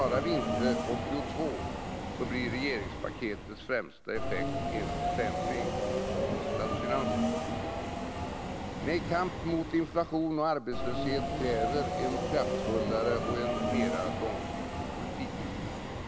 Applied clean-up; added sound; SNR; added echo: none; Subway, metro, underground; -1 dB; none.